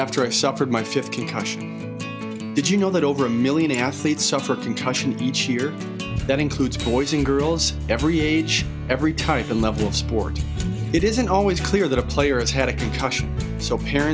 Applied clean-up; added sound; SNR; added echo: none; none; none; none.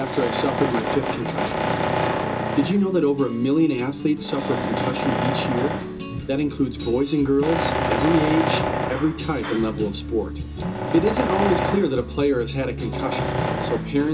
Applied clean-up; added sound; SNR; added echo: none; Tools; 4 dB; reverberation time 0.2 s.